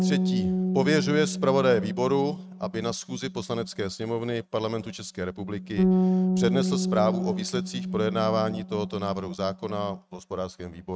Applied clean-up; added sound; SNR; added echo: neural mask model RNNoise.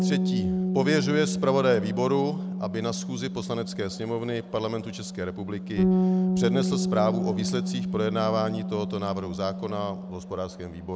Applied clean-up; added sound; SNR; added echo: none; Bass guitar; 0 dB; none.